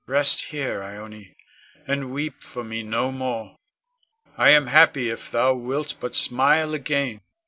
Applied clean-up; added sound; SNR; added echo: none; none; none; none.